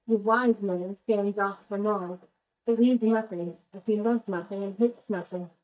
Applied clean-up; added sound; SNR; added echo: neural mask model DeepFilterNet 3.